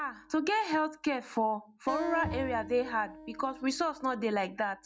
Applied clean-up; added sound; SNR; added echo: none; Acoustic guitar + Bowed string instrument; 12 dB; none.